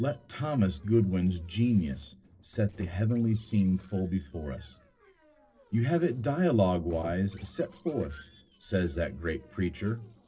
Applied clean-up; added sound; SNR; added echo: neural separator model SepFormer DNS4.